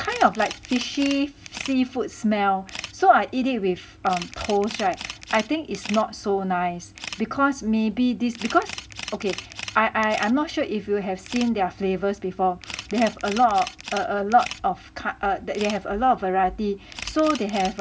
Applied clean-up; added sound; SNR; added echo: none; Camera; 15 dB; none.